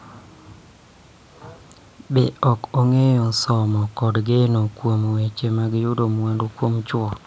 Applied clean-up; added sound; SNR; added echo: none; none; none; none.